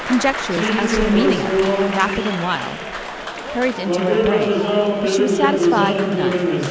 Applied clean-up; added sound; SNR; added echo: none; Applause; -3 dB; none.